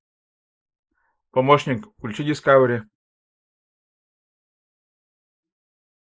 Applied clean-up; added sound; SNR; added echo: neural mask model Resemble Enhance denoiser.